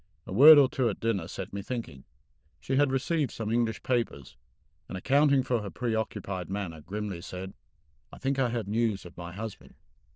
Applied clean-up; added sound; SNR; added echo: neural diffusion model UNIVERSE++.